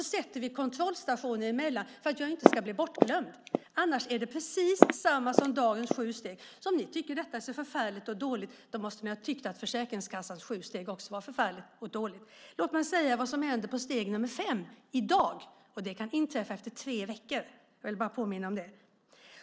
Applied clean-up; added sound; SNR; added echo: none; Walk, footsteps; -5 dB; none.